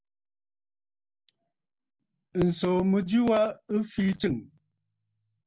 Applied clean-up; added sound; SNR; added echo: none; none; none; none.